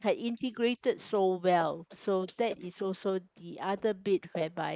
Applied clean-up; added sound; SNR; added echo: neural mask model Resemble Enhance denoiser.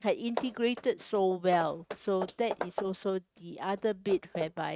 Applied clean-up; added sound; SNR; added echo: neural mask model RNNoise.